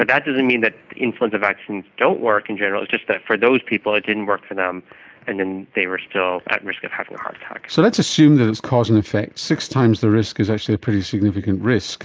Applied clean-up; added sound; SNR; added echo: neural mask model Resemble Enhance denoiser.